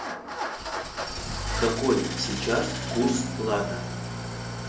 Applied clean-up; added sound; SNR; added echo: none; Idling / Engine starting; 2 dB; none.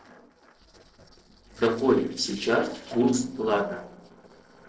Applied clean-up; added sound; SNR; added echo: neural separator model SepFormer DNS4.